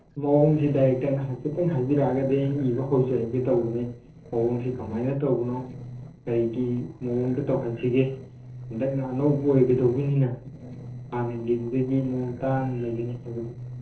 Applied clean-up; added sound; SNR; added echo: neural separator model SepFormer DNS4.